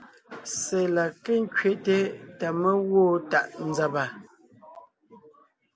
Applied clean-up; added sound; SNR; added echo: none; none; none; none.